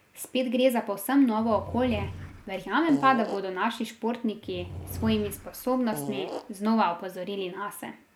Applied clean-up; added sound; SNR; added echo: none; Fart / Drawer open or close; 11 dB; none.